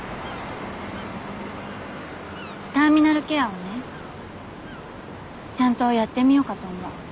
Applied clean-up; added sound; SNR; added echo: none; none; none; none.